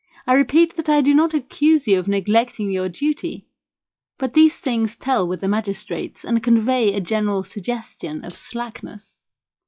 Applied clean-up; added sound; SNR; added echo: classical method log-MMSE.